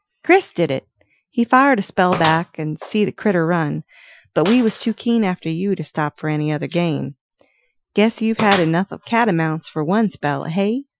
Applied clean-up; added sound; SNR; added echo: classical method Wiener filter.